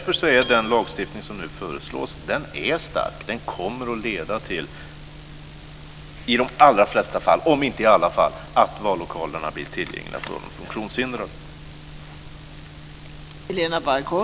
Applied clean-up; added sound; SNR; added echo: none; Bell; 14 dB; none.